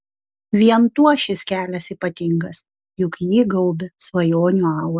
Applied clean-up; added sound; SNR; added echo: none; none; none; none.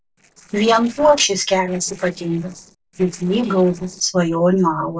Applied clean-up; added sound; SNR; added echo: neural separator model SepFormer DNS4.